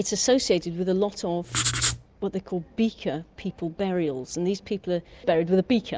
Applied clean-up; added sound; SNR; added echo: none; Writing; 1 dB; none.